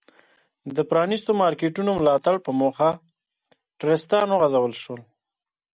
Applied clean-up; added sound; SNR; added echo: none; none; none; none.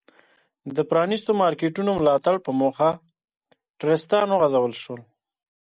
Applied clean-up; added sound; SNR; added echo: neural mask model Resemble Enhance denoiser.